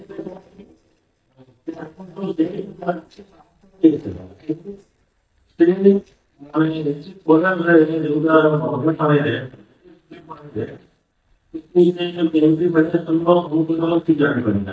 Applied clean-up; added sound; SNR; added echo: neural mask model DeepFilterNet 3.